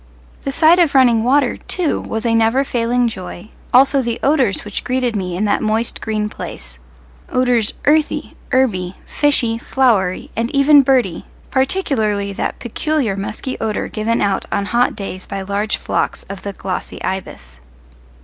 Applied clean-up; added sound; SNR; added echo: none; none; none; none.